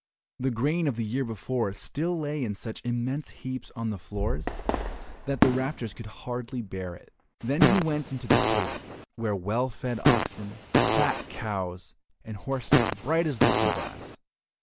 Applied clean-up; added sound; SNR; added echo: none; Fireworks + Fart; -3 dB; none.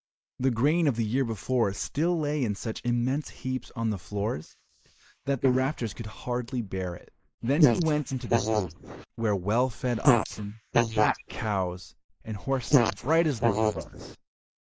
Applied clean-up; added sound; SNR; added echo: neural mask model Resemble Enhance denoiser.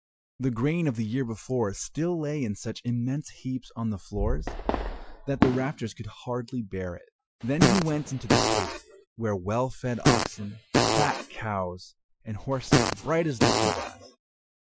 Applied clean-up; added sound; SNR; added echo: classical method Wiener filter.